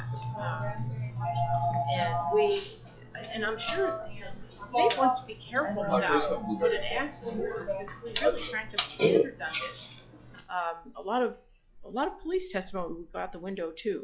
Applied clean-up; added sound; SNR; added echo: classical method log-MMSE.